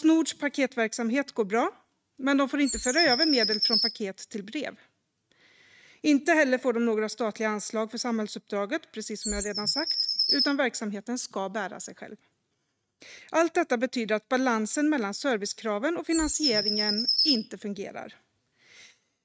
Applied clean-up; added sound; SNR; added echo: neural mask model RNNoise.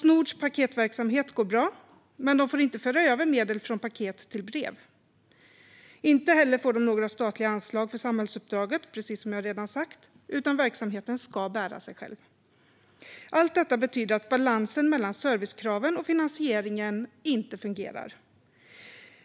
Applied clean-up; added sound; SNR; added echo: none; none; none; none.